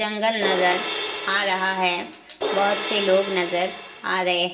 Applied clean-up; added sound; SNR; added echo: none; Crash cymbal; 6 dB; reverberation time 1.1 s.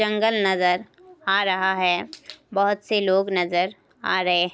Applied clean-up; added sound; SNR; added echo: none; none; none; none.